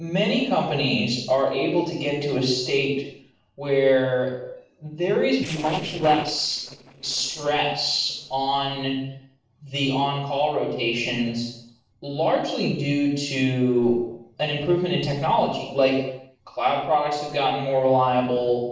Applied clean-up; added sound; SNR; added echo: neural separator model SepFormer DNS4.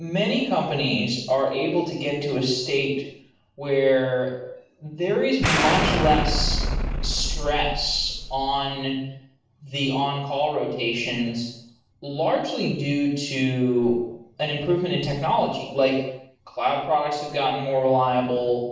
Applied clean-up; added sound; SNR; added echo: none; Explosion; 0 dB; reverberation time 0.7 s.